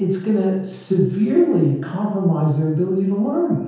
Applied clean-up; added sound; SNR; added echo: none; none; none; reverberation time 0.9 s.